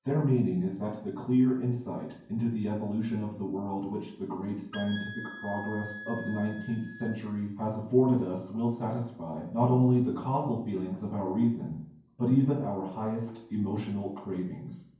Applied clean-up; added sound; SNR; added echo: none; Wind instrument, woodwind instrument; 14 dB; reverberation time 0.9 s.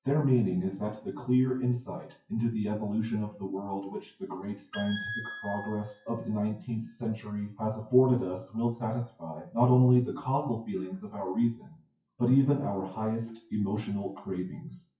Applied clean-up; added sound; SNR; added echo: classical method WPE with log-MMSE.